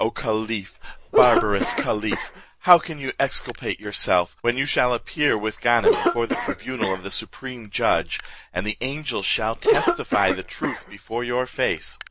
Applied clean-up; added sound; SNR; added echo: none; Cough; 4 dB; none.